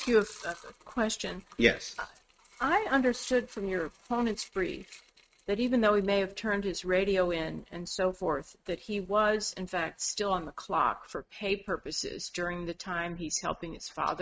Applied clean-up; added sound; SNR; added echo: neural mask model RNNoise.